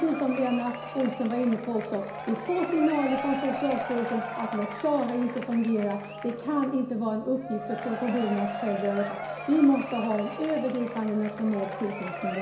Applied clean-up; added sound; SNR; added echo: none; Applause / Crowd / Cheering; 9 dB; reverberation time 0.7 s.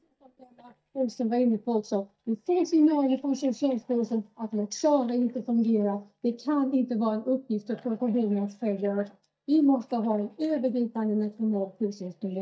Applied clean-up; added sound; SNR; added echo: neural mask model DeepFilterNet 3.